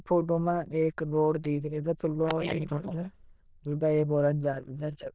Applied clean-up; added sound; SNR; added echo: neural diffusion model UNIVERSE++.